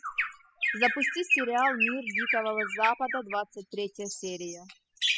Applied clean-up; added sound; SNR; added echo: classical method spectral subtraction.